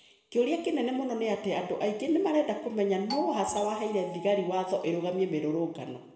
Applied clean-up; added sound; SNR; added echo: none; Doorbell; 10 dB; reverberation time 1.0 s.